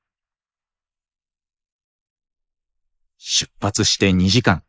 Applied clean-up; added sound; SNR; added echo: neural mask model Resemble Enhance denoiser.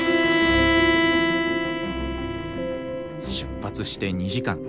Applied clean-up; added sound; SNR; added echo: none; Bowed string instrument; -3 dB; none.